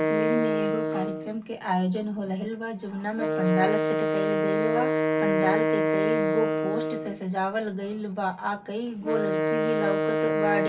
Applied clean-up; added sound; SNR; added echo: none; Wind instrument, woodwind instrument; -3 dB; reverberation time 0.2 s.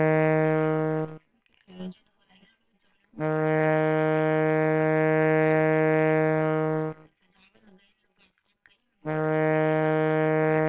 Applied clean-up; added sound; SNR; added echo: neural separator model SepFormer WHAMR!.